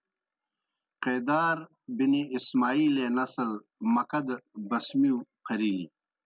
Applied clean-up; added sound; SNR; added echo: none; none; none; none.